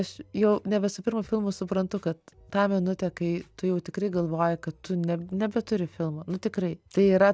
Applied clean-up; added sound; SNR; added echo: none; none; none; none.